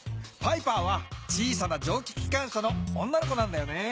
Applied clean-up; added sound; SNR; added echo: none; none; none; none.